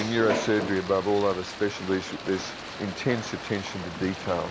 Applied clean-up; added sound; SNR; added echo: none; Stream + Gong; 12 dB; none.